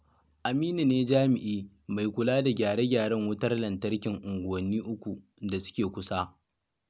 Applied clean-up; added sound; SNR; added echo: none; none; none; none.